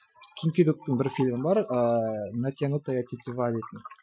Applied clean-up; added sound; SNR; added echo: classical method Wiener filter.